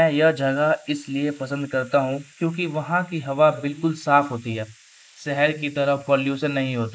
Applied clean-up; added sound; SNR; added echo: neural mask model Resemble Enhance denoiser.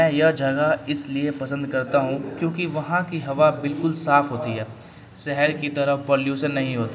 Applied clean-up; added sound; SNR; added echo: none; none; none; none.